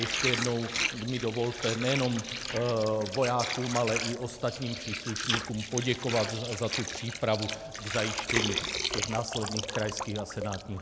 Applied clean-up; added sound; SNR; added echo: none; Water; 4 dB; none.